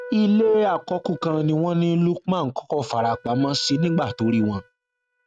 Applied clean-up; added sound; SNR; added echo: neural mask model RNNoise.